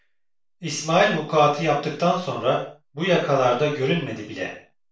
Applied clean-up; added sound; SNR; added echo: none; none; none; reverberation time 0.4 s.